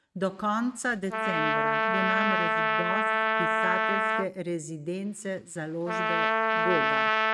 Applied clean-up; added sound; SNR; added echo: neural mask model RNNoise.